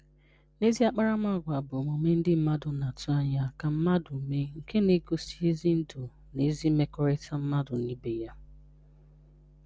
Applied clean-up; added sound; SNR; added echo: none; none; none; none.